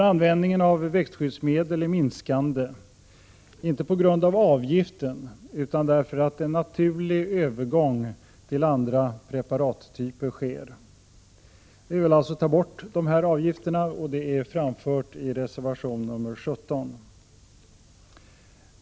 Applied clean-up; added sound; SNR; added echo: none; none; none; none.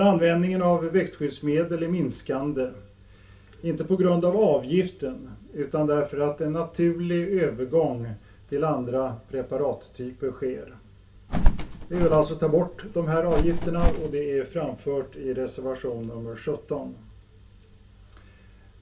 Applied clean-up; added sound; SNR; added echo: none; Bird; -2 dB; reverberation time 0.2 s.